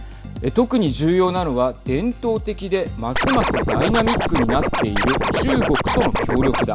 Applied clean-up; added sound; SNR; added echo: none; Scratching (performance technique); -1 dB; none.